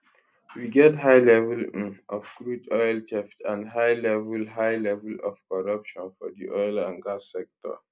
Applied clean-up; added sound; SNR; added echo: none; none; none; none.